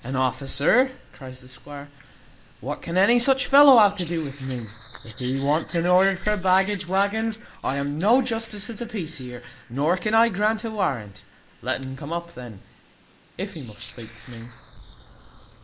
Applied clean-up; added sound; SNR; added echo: neural mask model Resemble Enhance denoiser.